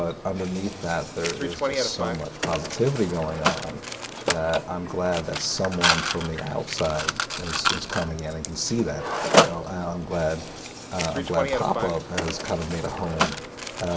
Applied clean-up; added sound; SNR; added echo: none; Mechanisms; 0 dB; reverberation time 1.2 s.